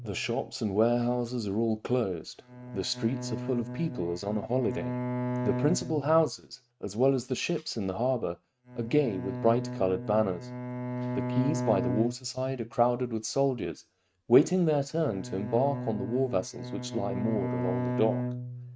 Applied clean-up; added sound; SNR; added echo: neural mask model RNNoise.